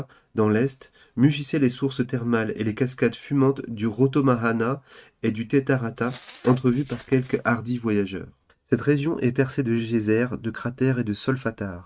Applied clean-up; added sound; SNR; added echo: neural mask model RNNoise.